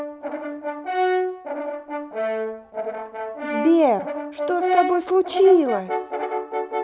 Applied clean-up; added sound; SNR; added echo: none; Brass instrument; 3 dB; none.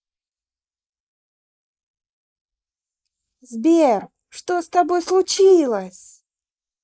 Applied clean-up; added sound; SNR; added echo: neural mask model Resemble Enhance denoiser.